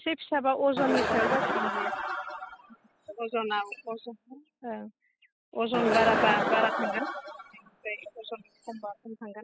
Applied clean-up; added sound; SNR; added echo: classical method spectral subtraction.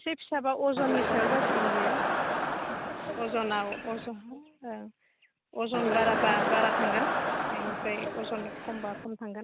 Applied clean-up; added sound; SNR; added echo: none; Crowd; -3 dB; none.